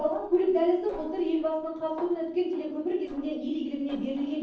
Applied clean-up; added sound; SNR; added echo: neural separator model SepFormer DNS4.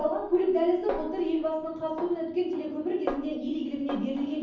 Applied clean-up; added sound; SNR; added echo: none; Snare drum; 12 dB; reverberation time 0.9 s.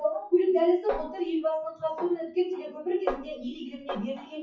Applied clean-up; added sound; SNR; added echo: classical method WPE with log-MMSE.